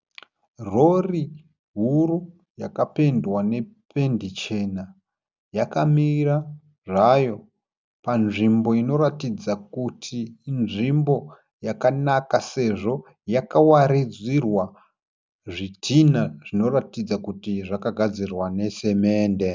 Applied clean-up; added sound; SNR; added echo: none; none; none; none.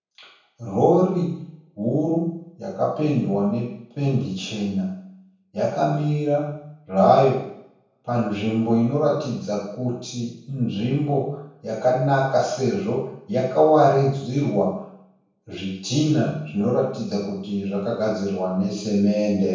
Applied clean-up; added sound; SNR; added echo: none; none; none; reverberation time 0.7 s.